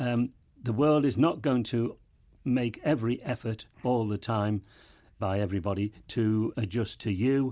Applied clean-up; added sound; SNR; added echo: none; none; none; none.